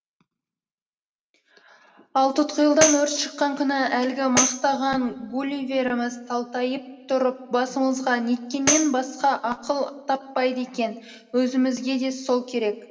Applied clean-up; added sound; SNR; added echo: none; Tambourine; 4 dB; reverberation time 0.9 s.